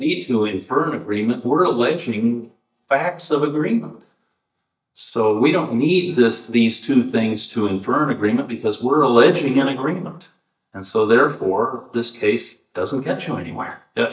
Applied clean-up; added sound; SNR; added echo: neural mask model DeepFilterNet 3.